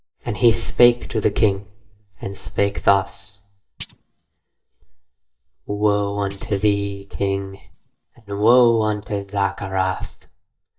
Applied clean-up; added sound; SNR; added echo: neural mask model DeepFilterNet 3.